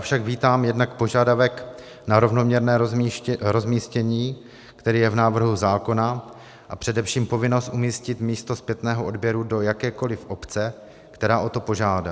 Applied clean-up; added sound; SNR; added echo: none; none; none; none.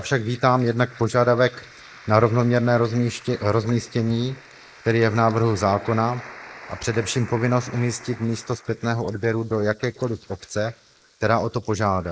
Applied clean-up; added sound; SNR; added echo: neural mask model Resemble Enhance denoiser.